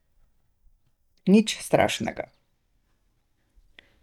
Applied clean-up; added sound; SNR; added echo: neural mask model DeepFilterNet 3.